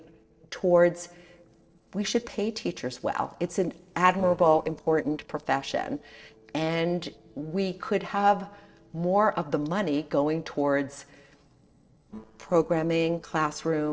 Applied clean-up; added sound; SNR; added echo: neural separator model SepFormer DNS4.